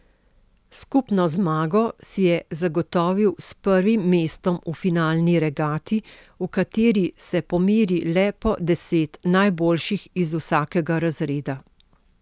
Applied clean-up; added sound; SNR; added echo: none; none; none; none.